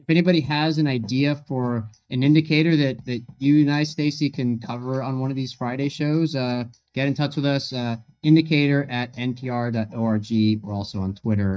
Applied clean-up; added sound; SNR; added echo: neural mask model DeepFilterNet 3.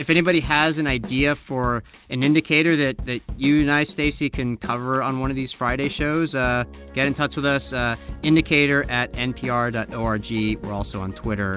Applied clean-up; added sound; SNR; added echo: none; none; none; none.